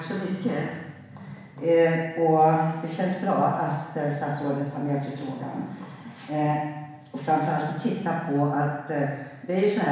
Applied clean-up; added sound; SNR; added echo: none; none; none; reverberation time 1.1 s.